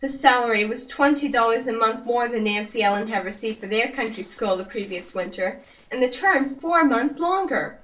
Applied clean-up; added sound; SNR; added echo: neural separator model SepFormer DNS4.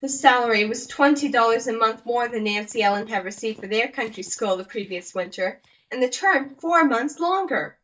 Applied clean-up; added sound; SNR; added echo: neural mask model DeepFilterNet 3.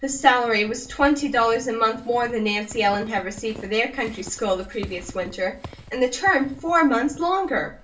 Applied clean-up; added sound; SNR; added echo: none; Squeak / Walk, footsteps; 20 dB; reverberation time 0.3 s.